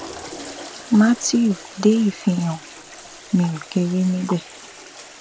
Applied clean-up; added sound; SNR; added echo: none; Toilet flush; 17 dB; none.